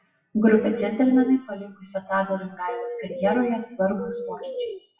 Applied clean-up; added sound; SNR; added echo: classical method WPE with log-MMSE.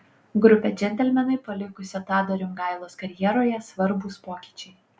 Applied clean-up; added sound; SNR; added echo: none; none; none; none.